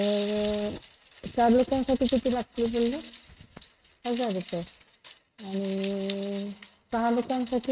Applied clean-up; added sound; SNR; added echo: neural mask model RNNoise.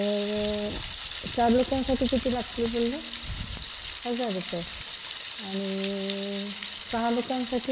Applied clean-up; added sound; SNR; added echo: none; Thunder; 4 dB; none.